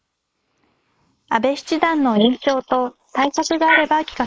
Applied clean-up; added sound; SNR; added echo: neural mask model Resemble Enhance denoiser.